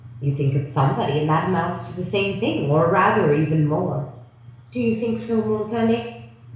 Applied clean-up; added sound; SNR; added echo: none; none; none; reverberation time 0.7 s.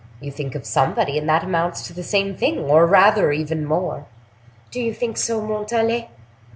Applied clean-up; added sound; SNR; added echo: none; none; none; none.